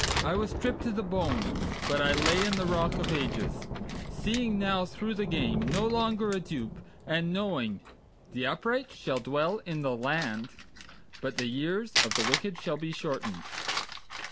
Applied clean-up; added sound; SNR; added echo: none; Crumpling, crinkling + Thunder; 3 dB; none.